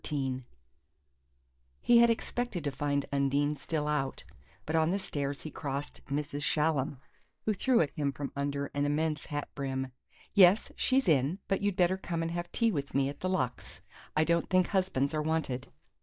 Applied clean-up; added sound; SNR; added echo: neural mask model DeepFilterNet 3.